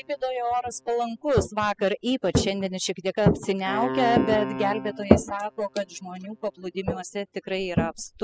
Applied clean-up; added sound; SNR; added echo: classical method spectral subtraction.